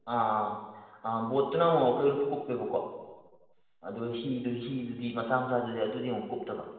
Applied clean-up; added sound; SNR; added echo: none; none; none; reverberation time 1.2 s.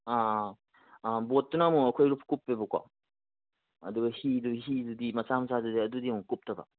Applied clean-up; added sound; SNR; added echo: none; none; none; none.